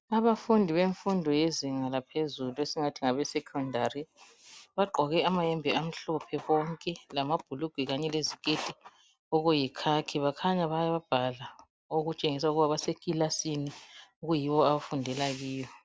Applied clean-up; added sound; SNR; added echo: none; none; none; none.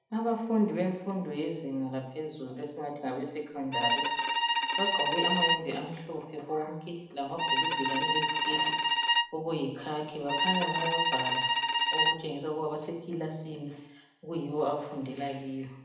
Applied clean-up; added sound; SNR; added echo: none; Bowed string instrument; -5 dB; reverberation time 0.8 s.